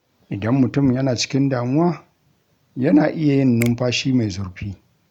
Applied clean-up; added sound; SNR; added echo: none; Finger snapping; 20 dB; none.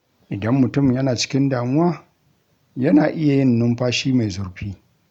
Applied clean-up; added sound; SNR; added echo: none; none; none; none.